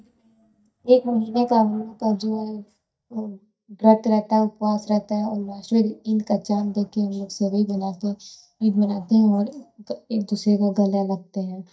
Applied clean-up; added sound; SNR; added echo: neural mask model DeepFilterNet 3.